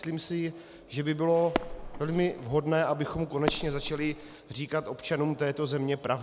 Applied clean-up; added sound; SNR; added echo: none; Fireworks; 6 dB; none.